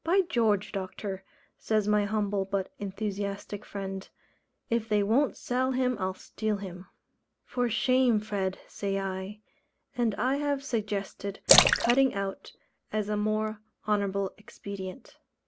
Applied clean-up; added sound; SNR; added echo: none; Splash, splatter; -2 dB; none.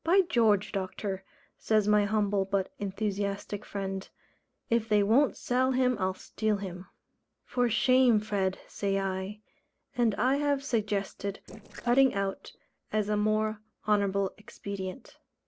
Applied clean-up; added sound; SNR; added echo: neural separator model SepFormer DNS4.